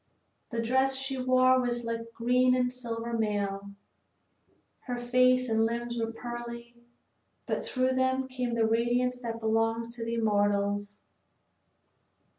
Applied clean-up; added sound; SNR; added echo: none; none; none; none.